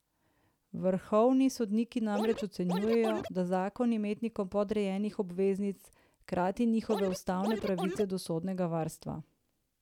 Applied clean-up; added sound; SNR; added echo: none; Scratching (performance technique); 7 dB; none.